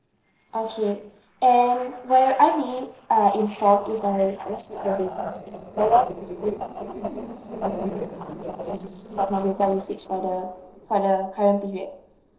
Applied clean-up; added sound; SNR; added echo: neural separator model SepFormer DNS4.